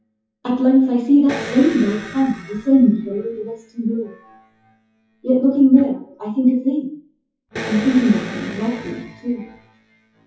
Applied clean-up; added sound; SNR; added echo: classical method WPE with log-MMSE.